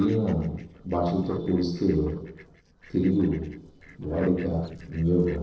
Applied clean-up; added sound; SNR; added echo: neural separator model SepFormer DNS4.